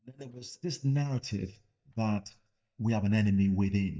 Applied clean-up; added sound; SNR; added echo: neural mask model DeepFilterNet 3.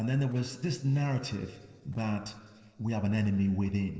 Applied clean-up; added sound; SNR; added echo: neural separator model SepFormer DNS4.